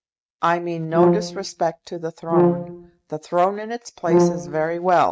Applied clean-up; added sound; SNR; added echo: neural mask model RNNoise.